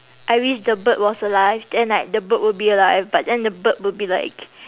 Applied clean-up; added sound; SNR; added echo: none; none; none; none.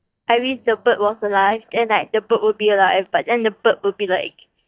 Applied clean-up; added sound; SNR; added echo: neural mask model DeepFilterNet 3.